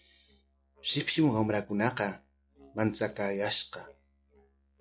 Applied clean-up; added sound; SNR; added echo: classical method log-MMSE.